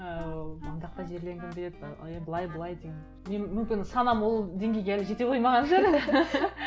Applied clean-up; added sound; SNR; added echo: none; Wind instrument, woodwind instrument + Boom; 16 dB; none.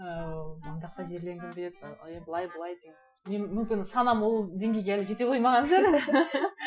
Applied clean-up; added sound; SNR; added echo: classical method Wiener filter.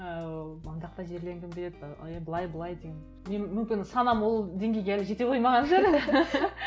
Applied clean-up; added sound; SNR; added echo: none; none; none; none.